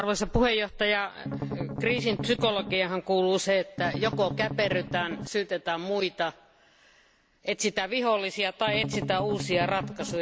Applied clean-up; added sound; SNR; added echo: none; Strum; 6 dB; none.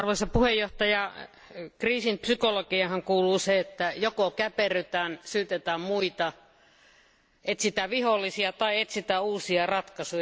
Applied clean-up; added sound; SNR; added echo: none; none; none; none.